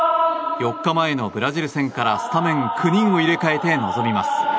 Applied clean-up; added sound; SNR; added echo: none; none; none; none.